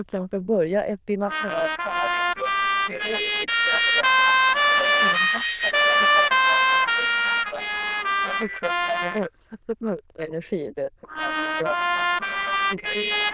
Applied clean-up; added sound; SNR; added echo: neural diffusion model UNIVERSE++.